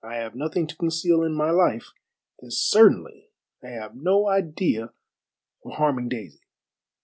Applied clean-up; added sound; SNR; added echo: none; none; none; none.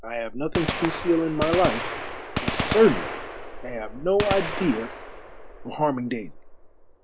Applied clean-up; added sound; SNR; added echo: none; Gunshot, gunfire; 5 dB; none.